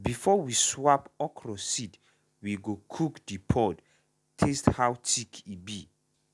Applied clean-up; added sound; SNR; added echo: none; none; none; none.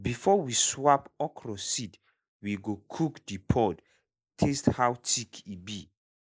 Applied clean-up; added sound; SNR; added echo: neural mask model Resemble Enhance denoiser.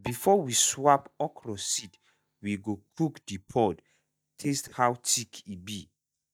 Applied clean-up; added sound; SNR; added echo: neural mask model DeepFilterNet 3.